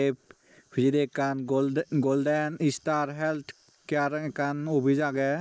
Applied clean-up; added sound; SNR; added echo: neural mask model Resemble Enhance denoiser.